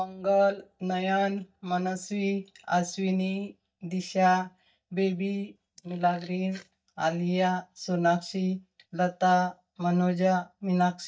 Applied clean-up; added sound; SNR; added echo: neural mask model DeepFilterNet 3.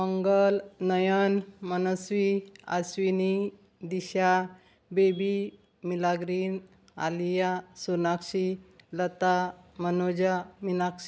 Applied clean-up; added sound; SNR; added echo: none; none; none; none.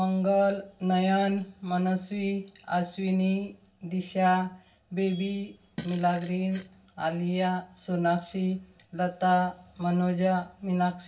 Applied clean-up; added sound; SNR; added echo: none; Fart; 15 dB; reverberation time 0.2 s.